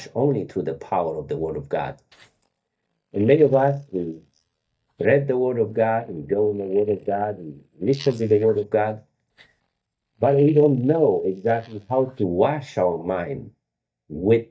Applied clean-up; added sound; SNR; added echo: neural mask model DeepFilterNet 3.